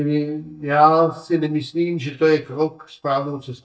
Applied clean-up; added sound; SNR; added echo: neural mask model DeepFilterNet 3.